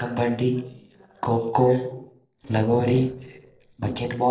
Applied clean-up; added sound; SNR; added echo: neural separator model SepFormer DNS4.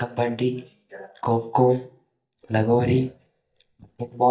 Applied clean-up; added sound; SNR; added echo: neural mask model DeepFilterNet 3.